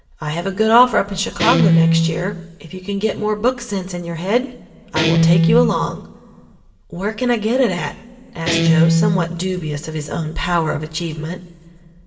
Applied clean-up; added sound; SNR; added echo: none; Guitar; 0 dB; reverberation time 2.4 s.